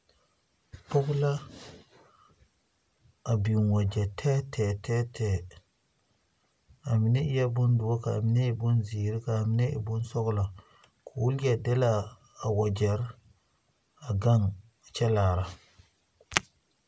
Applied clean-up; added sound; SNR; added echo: none; none; none; none.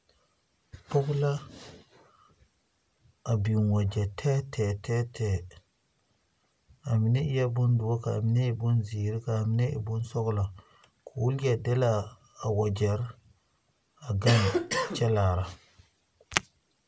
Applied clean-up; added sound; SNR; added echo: none; Cough; 1 dB; none.